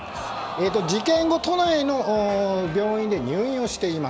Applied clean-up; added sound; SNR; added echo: none; Crowd; 12 dB; none.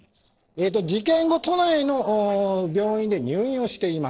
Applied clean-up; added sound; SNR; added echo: neural separator model SepFormer DNS4.